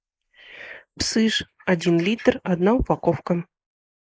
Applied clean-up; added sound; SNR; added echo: neural mask model Resemble Enhance denoiser.